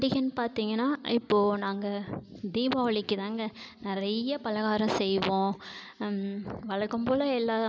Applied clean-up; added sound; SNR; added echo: none; none; none; none.